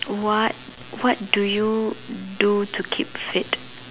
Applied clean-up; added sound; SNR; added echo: none; none; none; none.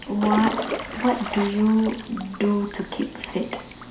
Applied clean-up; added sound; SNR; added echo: none; Drip / Trickle, dribble / Water / Splash, splatter; 9 dB; reverberation time 0.5 s.